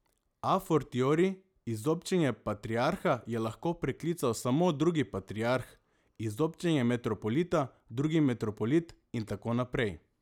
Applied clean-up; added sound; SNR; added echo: none; none; none; none.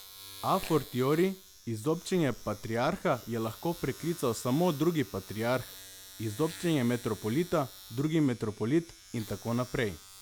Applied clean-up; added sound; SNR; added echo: none; Domestic sounds, home sounds; 17 dB; none.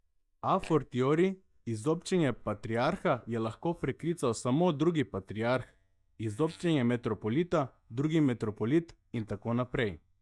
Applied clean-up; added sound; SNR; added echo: neural mask model DeepFilterNet 3.